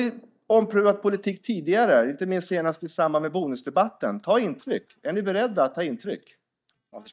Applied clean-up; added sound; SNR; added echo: neural mask model DeepFilterNet 3.